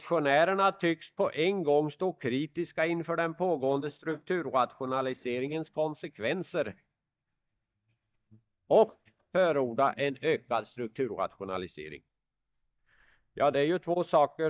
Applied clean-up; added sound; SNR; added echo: neural mask model DeepFilterNet 3.